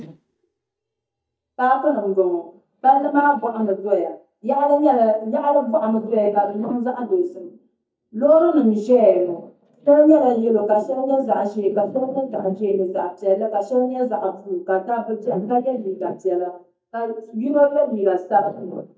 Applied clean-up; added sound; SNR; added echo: neural mask model DeepFilterNet 3.